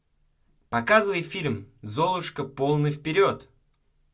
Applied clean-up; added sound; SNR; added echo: none; none; none; none.